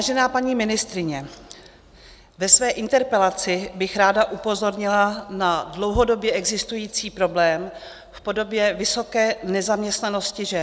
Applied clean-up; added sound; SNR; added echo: none; none; none; none.